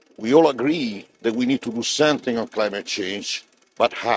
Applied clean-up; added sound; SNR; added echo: neural mask model RNNoise.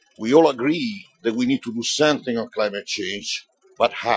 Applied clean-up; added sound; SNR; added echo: classical method Wiener filter.